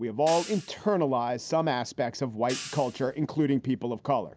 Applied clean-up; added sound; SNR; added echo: none; Hi-hat; 16 dB; none.